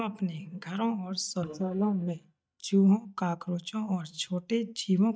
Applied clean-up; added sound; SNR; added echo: neural mask model DeepFilterNet 3.